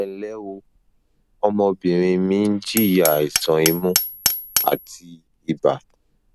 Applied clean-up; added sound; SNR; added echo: none; Hammer; 7 dB; none.